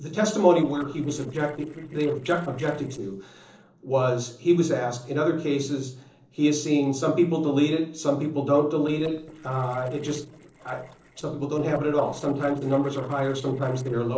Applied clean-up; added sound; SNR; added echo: neural separator model SepFormer DNS4.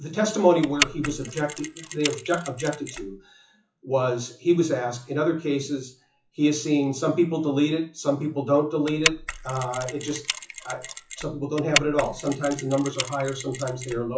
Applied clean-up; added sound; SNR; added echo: classical method WPE with log-MMSE.